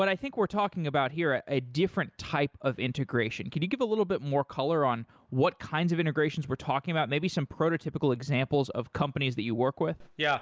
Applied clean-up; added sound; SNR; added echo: none; none; none; none.